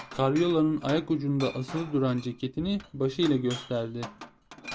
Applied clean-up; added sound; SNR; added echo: none; Glass; 16 dB; none.